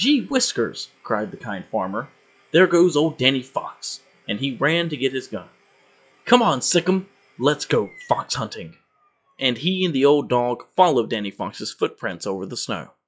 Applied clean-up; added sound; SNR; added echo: classical method log-MMSE.